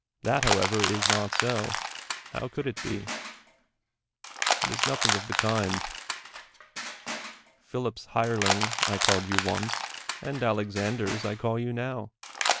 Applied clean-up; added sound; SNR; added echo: none; Crushing; 0 dB; none.